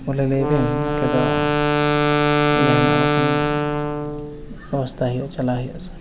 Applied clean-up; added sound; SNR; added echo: none; Wind instrument, woodwind instrument; -3 dB; none.